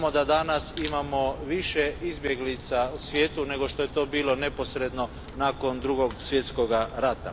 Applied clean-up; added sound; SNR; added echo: none; Crack; 11 dB; none.